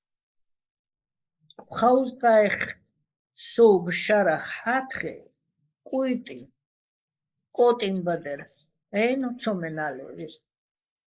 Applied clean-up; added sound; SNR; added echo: neural mask model Resemble Enhance denoiser.